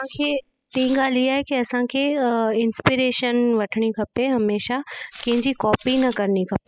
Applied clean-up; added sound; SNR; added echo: classical method spectral subtraction.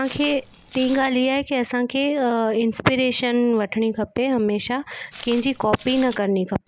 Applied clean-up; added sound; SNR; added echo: none; Walk, footsteps; 19 dB; none.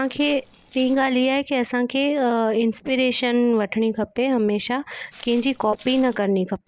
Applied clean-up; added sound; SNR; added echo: neural separator model SepFormer DNS4.